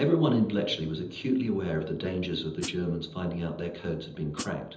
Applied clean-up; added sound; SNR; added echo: none; Hi-hat; 10 dB; reverberation time 1.2 s.